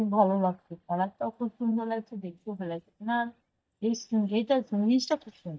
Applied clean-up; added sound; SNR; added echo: neural mask model DeepFilterNet 3.